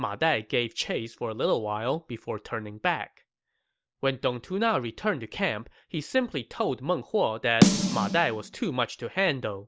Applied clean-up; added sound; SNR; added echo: none; Snare drum; -2 dB; none.